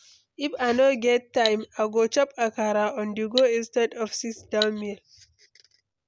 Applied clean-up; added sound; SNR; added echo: none; Cutlery, silverware; 10 dB; none.